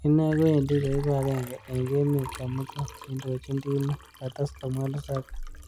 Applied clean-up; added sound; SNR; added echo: none; Liquid; 15 dB; none.